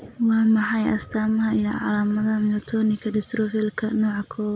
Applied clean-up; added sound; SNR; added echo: none; none; none; none.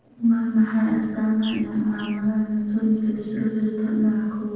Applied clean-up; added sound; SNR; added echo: neural separator model SepFormer DNS4.